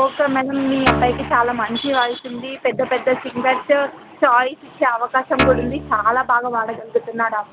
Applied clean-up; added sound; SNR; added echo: none; Guitar; 4 dB; none.